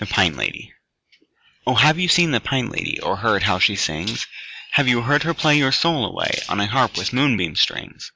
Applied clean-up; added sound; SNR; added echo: none; none; none; none.